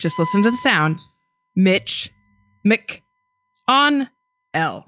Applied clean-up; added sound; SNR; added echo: classical method log-MMSE.